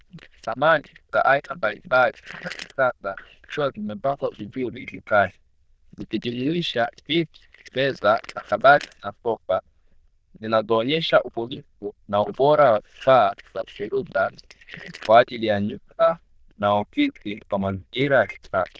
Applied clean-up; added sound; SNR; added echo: neural diffusion model UNIVERSE++.